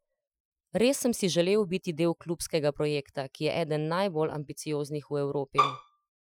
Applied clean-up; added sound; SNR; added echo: classical method Wiener filter.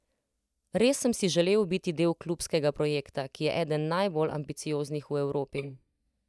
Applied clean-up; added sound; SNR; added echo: neural mask model DeepFilterNet 3.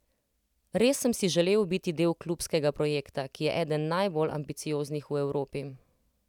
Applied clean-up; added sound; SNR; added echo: none; none; none; none.